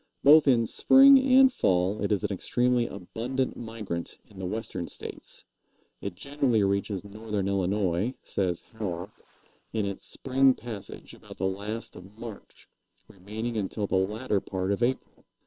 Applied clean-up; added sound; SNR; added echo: neural separator model SepFormer WHAM!.